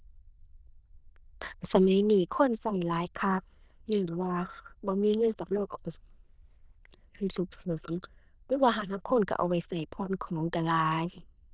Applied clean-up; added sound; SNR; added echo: neural diffusion model UNIVERSE++.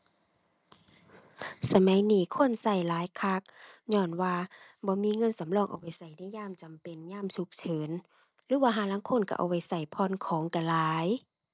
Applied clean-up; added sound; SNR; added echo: none; none; none; none.